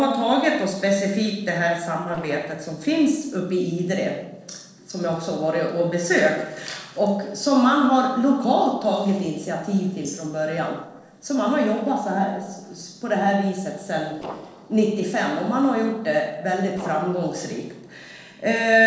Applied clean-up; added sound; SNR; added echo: neural separator model SepFormer DNS4.